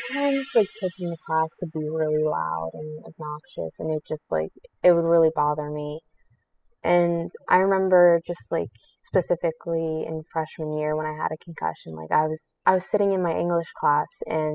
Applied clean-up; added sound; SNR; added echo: classical method spectral subtraction.